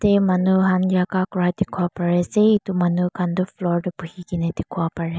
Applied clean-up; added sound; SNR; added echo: none; none; none; none.